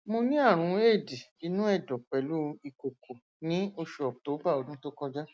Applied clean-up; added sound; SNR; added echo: none; none; none; none.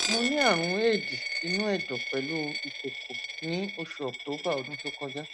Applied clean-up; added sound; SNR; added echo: none; Coin (dropping); 2 dB; none.